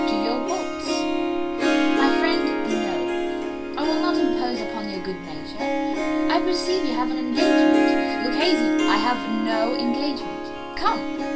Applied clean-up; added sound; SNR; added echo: none; Harp; -4 dB; reverberation time 0.2 s.